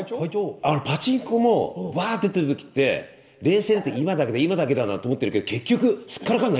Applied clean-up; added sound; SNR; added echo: none; Bark; 15 dB; reverberation time 1.5 s.